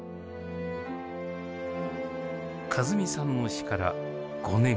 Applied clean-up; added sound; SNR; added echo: none; none; none; none.